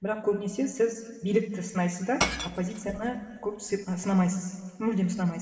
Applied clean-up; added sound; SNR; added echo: none; Shatter / Crushing; 8 dB; reverberation time 1.9 s.